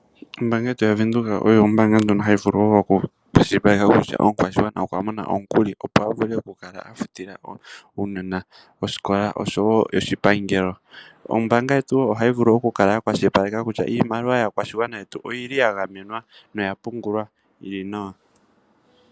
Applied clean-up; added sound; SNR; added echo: none; none; none; none.